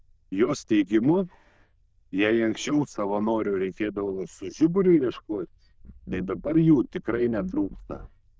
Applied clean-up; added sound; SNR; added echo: neural diffusion model UNIVERSE++.